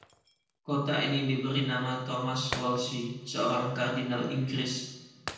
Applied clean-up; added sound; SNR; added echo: none; Shatter; 16 dB; reverberation time 0.9 s.